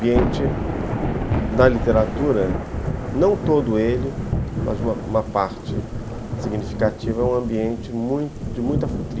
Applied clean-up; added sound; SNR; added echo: none; Thunder / Rain; 2 dB; none.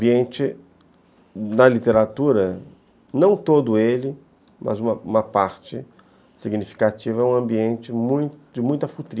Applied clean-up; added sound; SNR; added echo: none; none; none; none.